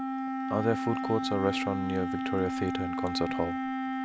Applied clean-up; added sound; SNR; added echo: none; Wind instrument, woodwind instrument; 0 dB; none.